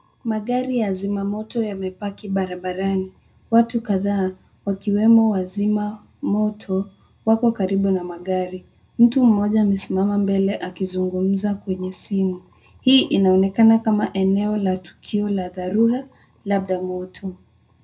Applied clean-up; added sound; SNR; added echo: none; none; none; reverberation time 0.4 s.